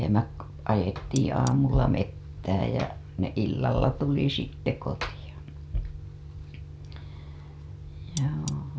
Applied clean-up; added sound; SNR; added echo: none; Cutlery, silverware; 16 dB; none.